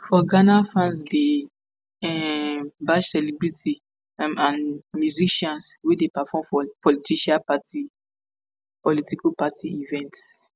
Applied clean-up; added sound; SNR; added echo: none; none; none; none.